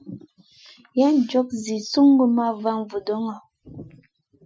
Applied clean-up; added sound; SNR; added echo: classical method Wiener filter.